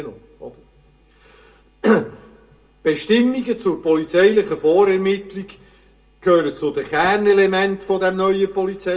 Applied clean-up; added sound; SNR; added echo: none; none; none; reverberation time 0.2 s.